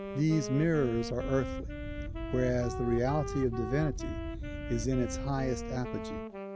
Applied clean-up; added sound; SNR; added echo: none; Wind + Wind instrument, woodwind instrument; 5 dB; none.